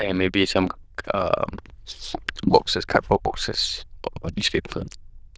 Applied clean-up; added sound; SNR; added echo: neural diffusion model UNIVERSE++.